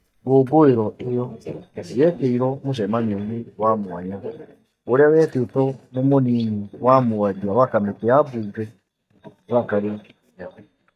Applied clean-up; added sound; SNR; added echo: neural mask model DeepFilterNet 3.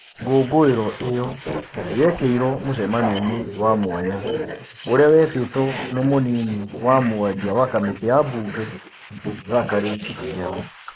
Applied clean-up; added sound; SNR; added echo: neural mask model Resemble Enhance denoiser.